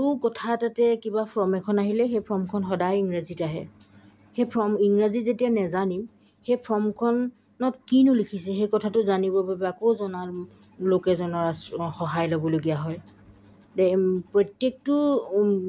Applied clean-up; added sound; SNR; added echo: none; none; none; none.